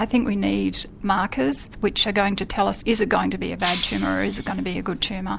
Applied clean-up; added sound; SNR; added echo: none; Shatter; 12 dB; none.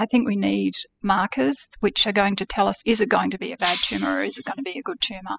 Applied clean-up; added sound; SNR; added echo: classical method spectral subtraction.